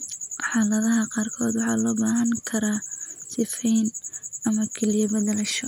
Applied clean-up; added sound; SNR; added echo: none; none; none; none.